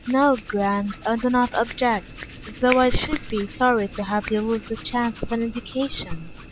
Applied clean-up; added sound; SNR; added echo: none; Hands; 14 dB; none.